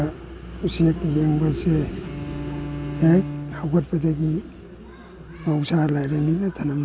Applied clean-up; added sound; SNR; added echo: none; Bowed string instrument; 11 dB; none.